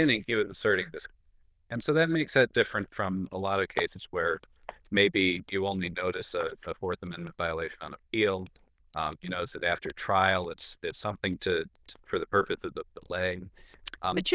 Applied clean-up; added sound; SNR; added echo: neural diffusion model UNIVERSE++.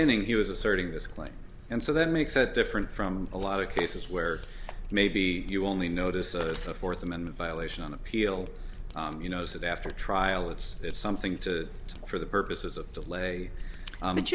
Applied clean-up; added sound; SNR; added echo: none; Mechanisms; 18 dB; none.